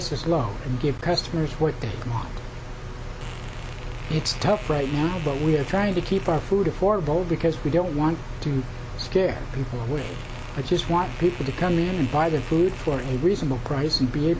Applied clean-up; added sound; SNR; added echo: none; Fart; 19 dB; none.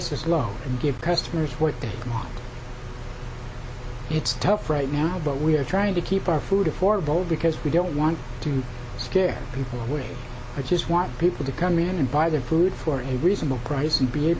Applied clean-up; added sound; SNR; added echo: none; none; none; none.